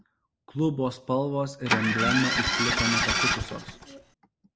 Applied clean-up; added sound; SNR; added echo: none; Engine starting; -3 dB; none.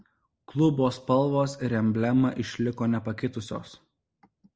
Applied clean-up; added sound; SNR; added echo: none; none; none; none.